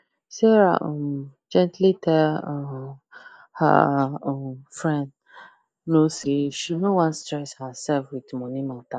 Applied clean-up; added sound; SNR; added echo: neural mask model DeepFilterNet 3.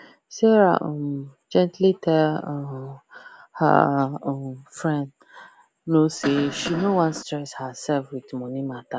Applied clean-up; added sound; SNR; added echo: none; Cough; 10 dB; none.